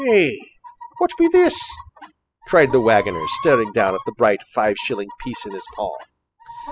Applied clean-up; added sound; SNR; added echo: classical method spectral subtraction.